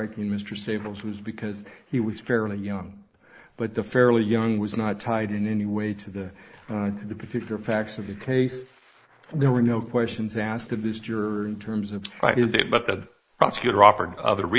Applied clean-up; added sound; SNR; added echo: neural mask model Resemble Enhance denoiser.